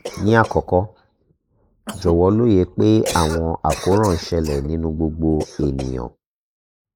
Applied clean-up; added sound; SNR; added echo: neural mask model Resemble Enhance denoiser.